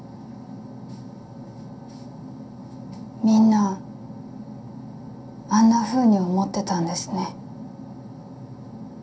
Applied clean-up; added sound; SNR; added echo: none; none; none; reverberation time 0.3 s.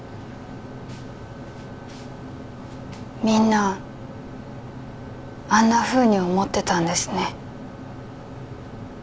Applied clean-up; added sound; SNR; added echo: none; none; none; none.